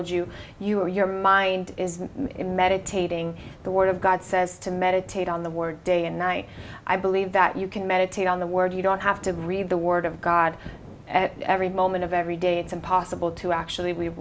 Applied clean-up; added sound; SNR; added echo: none; none; none; none.